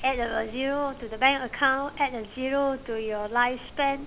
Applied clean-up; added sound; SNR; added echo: none; Insect; 16 dB; none.